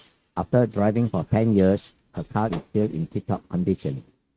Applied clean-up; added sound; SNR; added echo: neural mask model RNNoise.